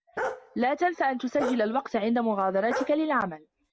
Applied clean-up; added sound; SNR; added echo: none; Bark; 10 dB; none.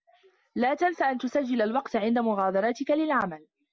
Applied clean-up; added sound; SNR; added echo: none; none; none; none.